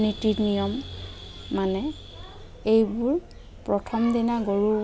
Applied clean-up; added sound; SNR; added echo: none; none; none; none.